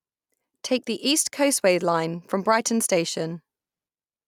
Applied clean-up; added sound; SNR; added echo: none; none; none; none.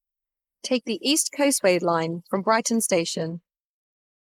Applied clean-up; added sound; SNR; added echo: neural mask model Resemble Enhance denoiser.